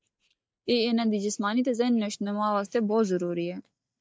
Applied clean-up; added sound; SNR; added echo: neural mask model DeepFilterNet 3.